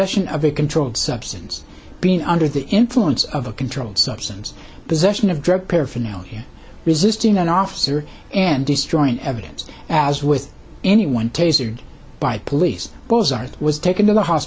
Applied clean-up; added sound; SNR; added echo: none; none; none; none.